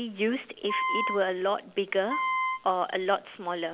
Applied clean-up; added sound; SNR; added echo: none; Wind instrument, woodwind instrument; 0 dB; none.